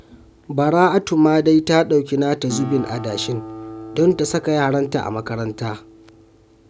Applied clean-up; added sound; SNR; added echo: none; Acoustic guitar; 17 dB; none.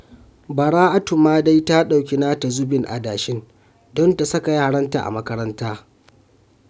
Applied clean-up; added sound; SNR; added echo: none; none; none; none.